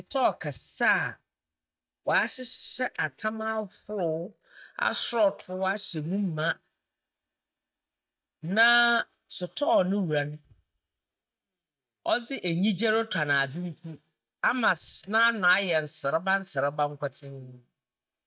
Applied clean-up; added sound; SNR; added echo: neural mask model DeepFilterNet 3.